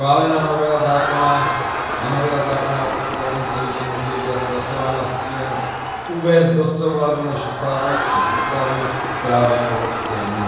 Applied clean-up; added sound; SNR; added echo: none; Crowd; 3 dB; reverberation time 1.0 s.